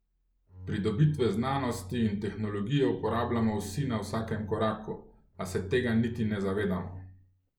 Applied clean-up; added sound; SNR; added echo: none; Bowed string instrument; 13 dB; none.